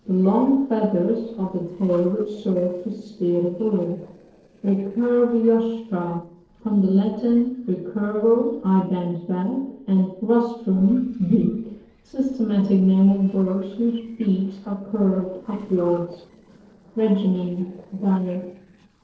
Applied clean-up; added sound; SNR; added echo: neural separator model SepFormer DNS4.